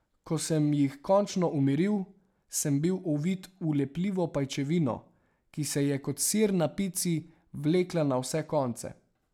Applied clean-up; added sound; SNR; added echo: none; none; none; none.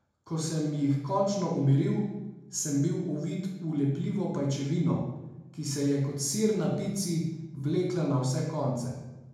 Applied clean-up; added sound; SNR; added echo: none; none; none; reverberation time 0.9 s.